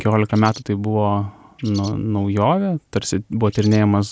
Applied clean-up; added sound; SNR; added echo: none; Bird; 20 dB; none.